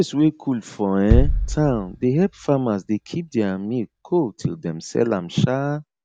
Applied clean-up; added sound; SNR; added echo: none; Bass drum; 3 dB; none.